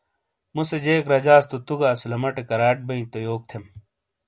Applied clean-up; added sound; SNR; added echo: none; none; none; none.